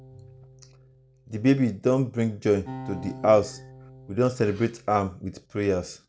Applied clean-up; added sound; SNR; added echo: none; Acoustic guitar; 19 dB; none.